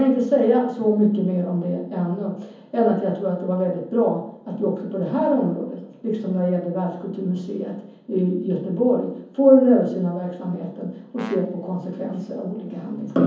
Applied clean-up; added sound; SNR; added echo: none; Brass instrument; 20 dB; reverberation time 0.7 s.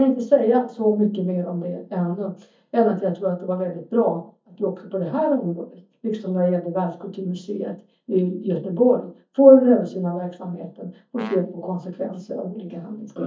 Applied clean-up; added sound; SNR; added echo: neural mask model DeepFilterNet 3.